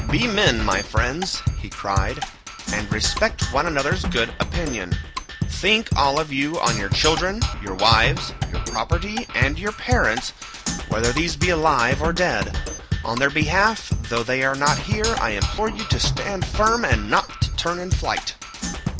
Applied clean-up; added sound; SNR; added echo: none; Percussion; 3 dB; none.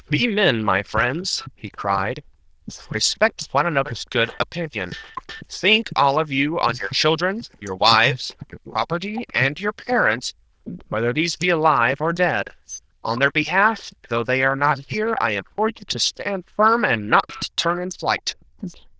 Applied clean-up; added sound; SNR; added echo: neural diffusion model UNIVERSE++.